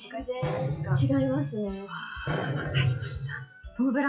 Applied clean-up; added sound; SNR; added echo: classical method WPE with log-MMSE.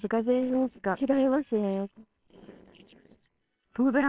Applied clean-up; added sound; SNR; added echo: neural separator model SepFormer WHAMR!.